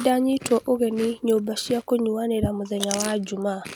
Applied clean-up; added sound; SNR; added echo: none; Chewing, mastication; 15 dB; none.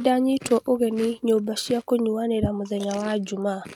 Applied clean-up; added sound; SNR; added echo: neural mask model RNNoise.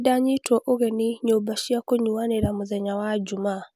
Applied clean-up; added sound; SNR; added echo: none; none; none; none.